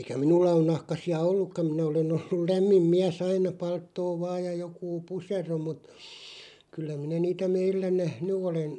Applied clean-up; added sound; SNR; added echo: none; none; none; none.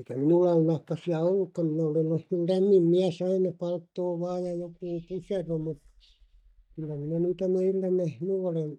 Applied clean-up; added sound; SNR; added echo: neural mask model DeepFilterNet 3.